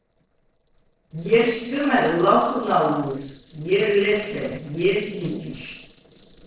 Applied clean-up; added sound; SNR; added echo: neural separator model SepFormer DNS4.